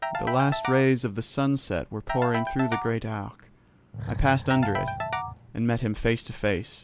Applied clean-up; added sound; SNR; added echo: none; Ringtone / Keyboard (musical) + Animal; 7 dB; none.